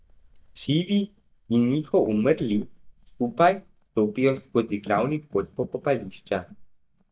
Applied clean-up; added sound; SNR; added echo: neural mask model DeepFilterNet 3.